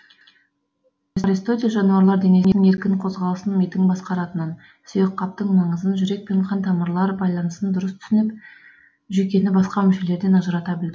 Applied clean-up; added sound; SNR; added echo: none; none; none; none.